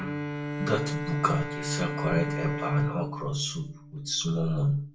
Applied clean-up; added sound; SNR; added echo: none; Bowed string instrument; 4 dB; reverberation time 0.3 s.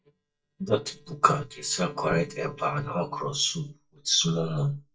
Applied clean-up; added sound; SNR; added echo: neural mask model DeepFilterNet 3.